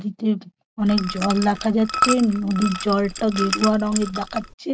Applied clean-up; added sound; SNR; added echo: none; Liquid; 6 dB; none.